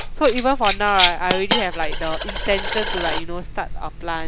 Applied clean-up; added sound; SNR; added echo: none; Keys jangling + Coin (dropping); 1 dB; none.